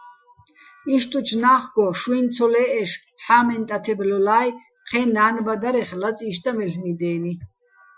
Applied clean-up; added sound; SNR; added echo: classical method Wiener filter.